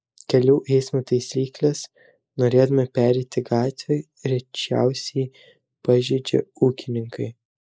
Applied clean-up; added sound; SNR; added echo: neural mask model Resemble Enhance denoiser.